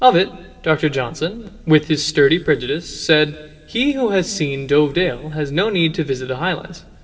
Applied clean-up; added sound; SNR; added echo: none; none; none; reverberation time 2.0 s.